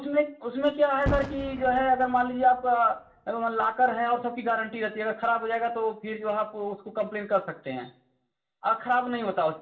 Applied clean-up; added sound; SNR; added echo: none; Boom; 11 dB; reverberation time 0.4 s.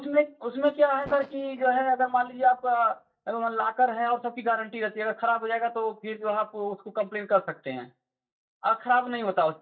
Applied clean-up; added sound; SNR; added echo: neural mask model DeepFilterNet 3.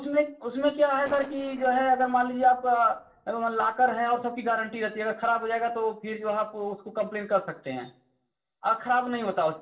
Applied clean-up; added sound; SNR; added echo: neural separator model SepFormer DNS4.